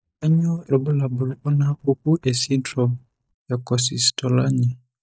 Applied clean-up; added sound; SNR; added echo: neural mask model DeepFilterNet 3.